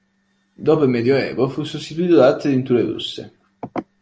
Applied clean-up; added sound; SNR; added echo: none; none; none; none.